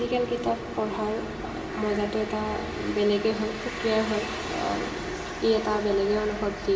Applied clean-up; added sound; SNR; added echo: none; none; none; reverberation time 1.6 s.